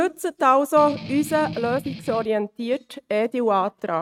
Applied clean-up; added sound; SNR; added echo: neural mask model RNNoise.